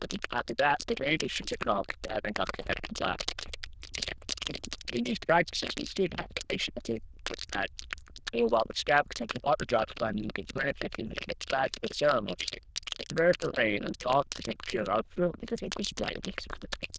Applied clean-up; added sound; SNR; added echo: neural diffusion model UNIVERSE++.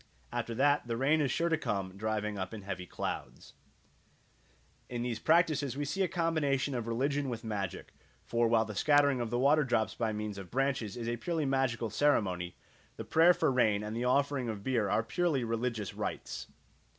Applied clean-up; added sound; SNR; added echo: none; none; none; none.